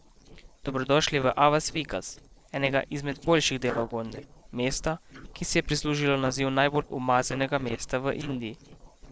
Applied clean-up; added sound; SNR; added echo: neural separator model SepFormer DNS4.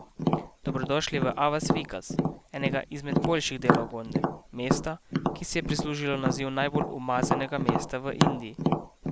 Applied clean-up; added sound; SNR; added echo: none; Tap; -2 dB; none.